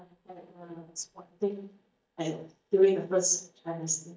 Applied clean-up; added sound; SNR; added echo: neural mask model DeepFilterNet 3.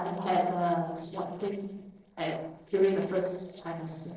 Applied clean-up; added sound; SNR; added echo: neural separator model SepFormer DNS4.